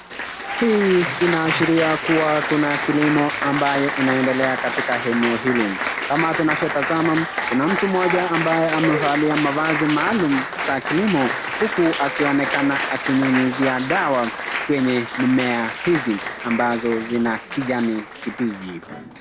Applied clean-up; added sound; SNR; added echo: none; Applause; 5 dB; none.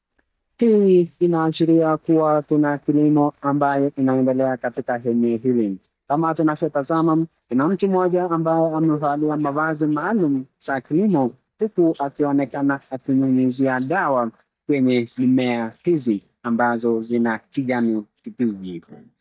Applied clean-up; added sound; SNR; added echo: neural mask model DeepFilterNet 3.